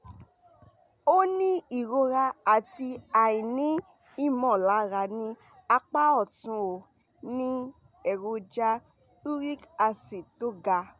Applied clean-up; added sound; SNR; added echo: none; none; none; none.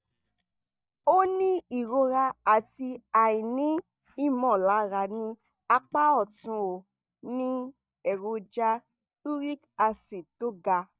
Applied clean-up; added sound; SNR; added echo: neural mask model DeepFilterNet 3.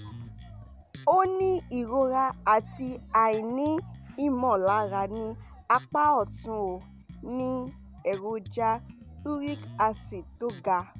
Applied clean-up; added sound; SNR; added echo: none; Bass guitar; 17 dB; none.